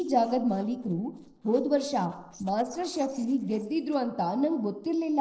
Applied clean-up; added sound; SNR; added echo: neural separator model SepFormer DNS4.